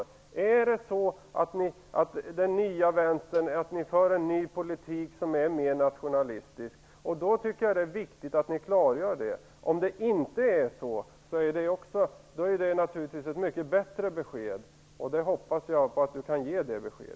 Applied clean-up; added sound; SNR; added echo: none; Cowbell; 18 dB; none.